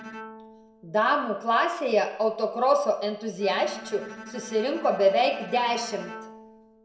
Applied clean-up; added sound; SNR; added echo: none; Bowed string instrument; 18 dB; reverberation time 0.6 s.